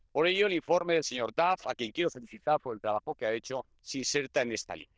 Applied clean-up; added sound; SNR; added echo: neural diffusion model UNIVERSE++.